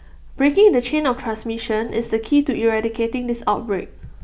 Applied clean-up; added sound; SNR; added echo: none; none; none; none.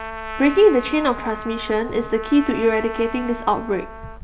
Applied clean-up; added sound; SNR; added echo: none; Trumpet; 13 dB; none.